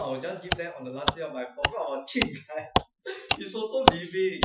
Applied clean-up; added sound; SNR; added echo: classical method Wiener filter.